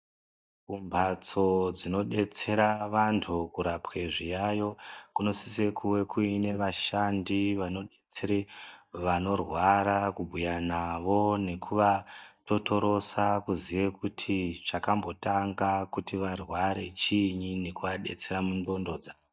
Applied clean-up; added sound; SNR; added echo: neural mask model DeepFilterNet 3.